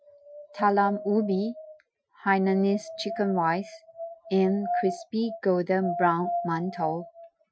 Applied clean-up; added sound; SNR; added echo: classical method Wiener filter.